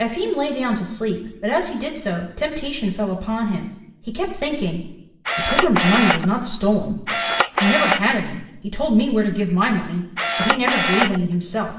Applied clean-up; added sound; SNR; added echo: none; Camera; -1 dB; reverberation time 0.8 s.